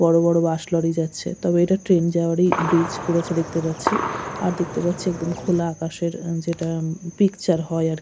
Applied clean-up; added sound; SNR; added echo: none; Gunshot, gunfire; 6 dB; none.